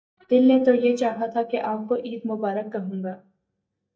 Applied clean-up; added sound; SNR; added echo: neural mask model DeepFilterNet 3.